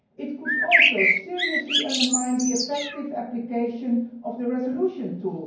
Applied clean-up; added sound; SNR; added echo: none; Bird; -4 dB; reverberation time 0.9 s.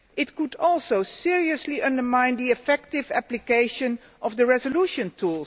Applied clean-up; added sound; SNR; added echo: none; none; none; none.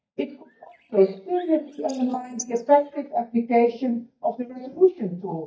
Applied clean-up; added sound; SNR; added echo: neural mask model DeepFilterNet 3.